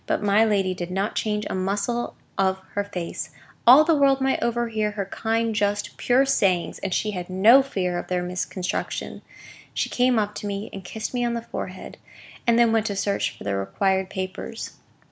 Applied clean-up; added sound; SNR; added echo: none; none; none; none.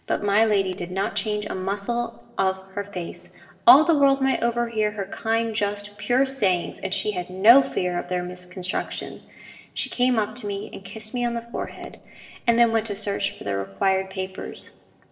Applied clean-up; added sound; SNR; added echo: neural separator model SepFormer DNS4.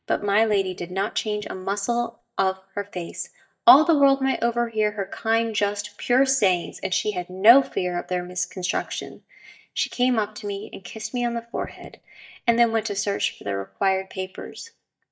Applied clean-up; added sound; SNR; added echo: neural mask model DeepFilterNet 3.